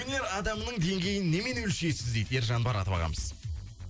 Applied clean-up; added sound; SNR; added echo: none; none; none; none.